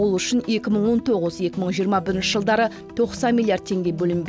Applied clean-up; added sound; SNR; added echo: none; none; none; none.